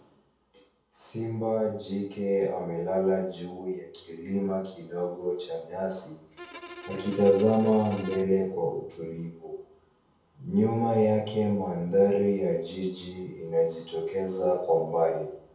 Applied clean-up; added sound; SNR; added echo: none; Bowed string instrument; 16 dB; reverberation time 0.7 s.